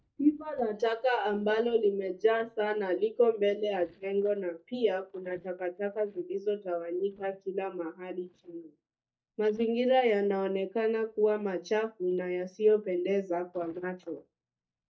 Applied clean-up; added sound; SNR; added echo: neural mask model DeepFilterNet 3.